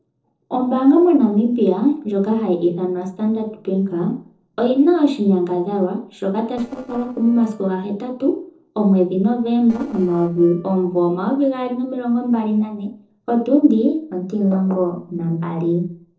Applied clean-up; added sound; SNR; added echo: neural separator model SepFormer DNS4.